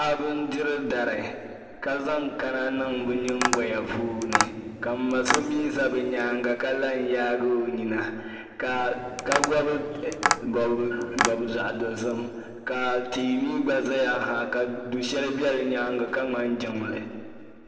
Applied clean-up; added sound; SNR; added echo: none; Tap; 4 dB; reverberation time 2.0 s.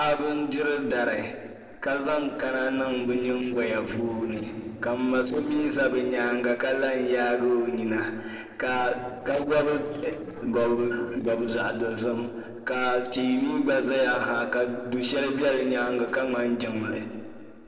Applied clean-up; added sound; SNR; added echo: neural separator model SepFormer DNS4.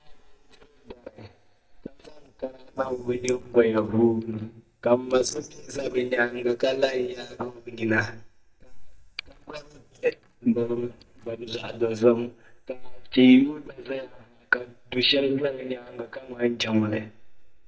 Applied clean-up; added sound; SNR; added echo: neural mask model DeepFilterNet 3.